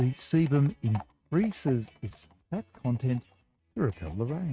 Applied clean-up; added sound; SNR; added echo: neural mask model RNNoise.